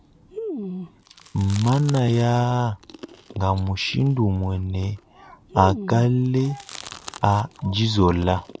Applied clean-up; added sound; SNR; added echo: none; Chewing, mastication; 15 dB; none.